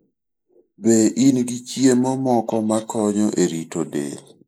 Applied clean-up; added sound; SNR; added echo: neural mask model Resemble Enhance denoiser.